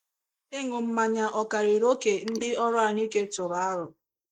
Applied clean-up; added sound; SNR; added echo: neural mask model Resemble Enhance denoiser.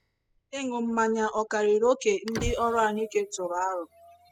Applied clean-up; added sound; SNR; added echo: classical method spectral subtraction.